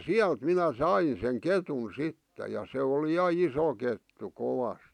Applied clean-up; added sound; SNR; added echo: none; none; none; none.